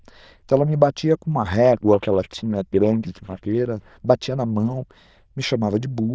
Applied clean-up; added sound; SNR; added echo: neural diffusion model UNIVERSE++.